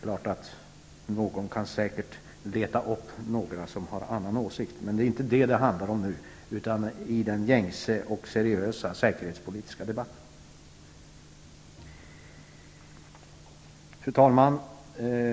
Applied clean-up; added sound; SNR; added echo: none; none; none; none.